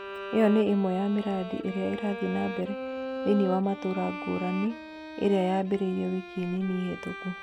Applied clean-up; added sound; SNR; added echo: none; Bowed string instrument; 10 dB; none.